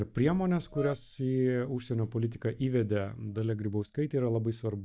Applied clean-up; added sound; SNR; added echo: neural mask model DeepFilterNet 3.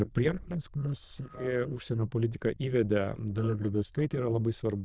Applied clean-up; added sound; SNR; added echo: neural diffusion model UNIVERSE++.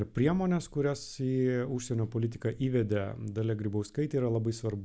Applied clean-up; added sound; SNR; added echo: none; none; none; none.